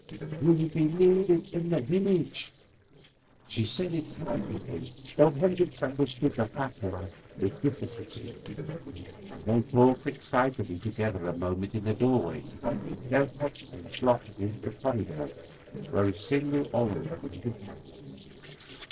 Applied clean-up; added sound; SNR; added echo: neural separator model SepFormer DNS4.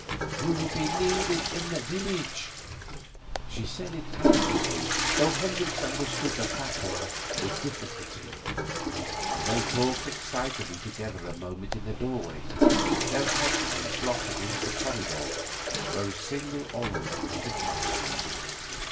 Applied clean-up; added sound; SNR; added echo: none; Toilet flush / Water; -4 dB; reverberation time 0.2 s.